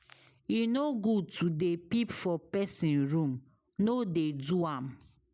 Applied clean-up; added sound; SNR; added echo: none; none; none; none.